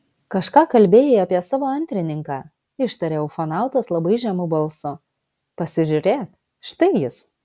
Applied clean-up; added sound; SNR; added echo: none; none; none; none.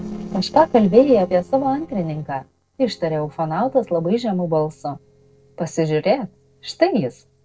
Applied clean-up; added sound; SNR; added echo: neural separator model SepFormer DNS4.